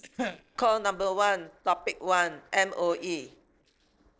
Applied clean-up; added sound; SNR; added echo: neural separator model SepFormer DNS4.